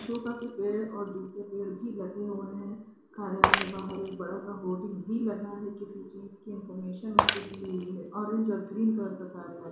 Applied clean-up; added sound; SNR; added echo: none; Shatter; 1 dB; reverberation time 0.7 s.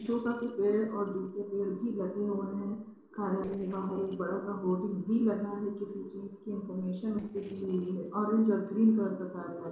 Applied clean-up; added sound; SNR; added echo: neural separator model SepFormer DNS4.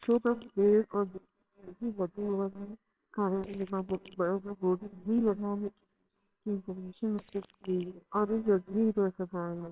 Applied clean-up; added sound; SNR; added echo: neural separator model SepFormer WHAMR!.